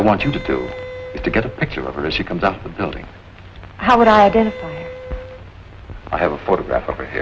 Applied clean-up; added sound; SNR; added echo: none; Wind instrument, woodwind instrument; 13 dB; none.